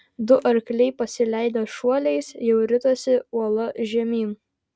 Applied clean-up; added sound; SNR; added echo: none; none; none; none.